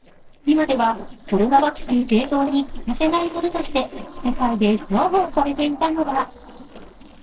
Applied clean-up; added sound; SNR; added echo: neural separator model SepFormer DNS4.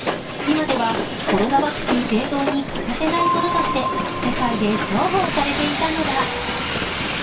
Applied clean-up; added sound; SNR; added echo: none; Hiss; 3 dB; reverberation time 0.2 s.